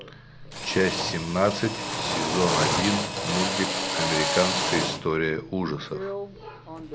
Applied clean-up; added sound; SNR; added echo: none; Drill; 1 dB; none.